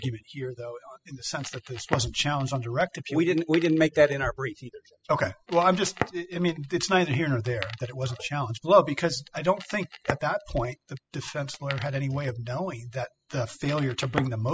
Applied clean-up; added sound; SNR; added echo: classical method spectral subtraction.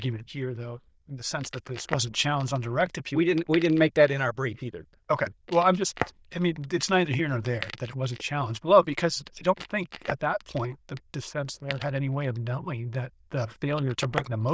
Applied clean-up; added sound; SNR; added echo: neural diffusion model UNIVERSE++.